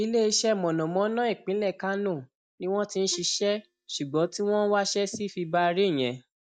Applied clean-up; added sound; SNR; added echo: neural mask model DeepFilterNet 3.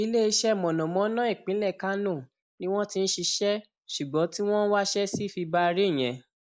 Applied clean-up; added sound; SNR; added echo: neural mask model Resemble Enhance denoiser.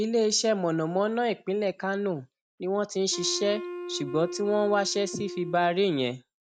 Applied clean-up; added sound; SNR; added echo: neural mask model RNNoise.